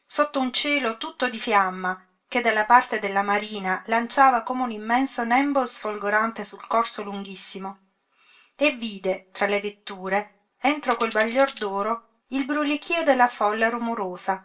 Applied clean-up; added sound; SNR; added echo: neural separator model SepFormer DNS4.